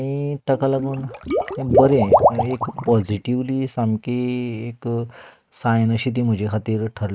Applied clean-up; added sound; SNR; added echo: neural mask model RNNoise.